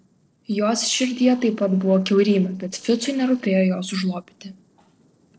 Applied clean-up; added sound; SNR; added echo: neural separator model SepFormer DNS4.